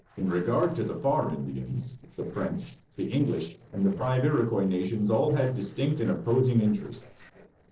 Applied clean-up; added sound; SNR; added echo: neural separator model SepFormer DNS4.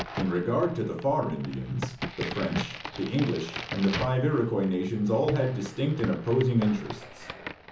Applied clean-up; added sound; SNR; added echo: none; Crack; 11 dB; reverberation time 0.7 s.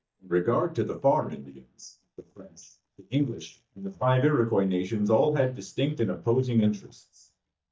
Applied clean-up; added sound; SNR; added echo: neural mask model DeepFilterNet 3.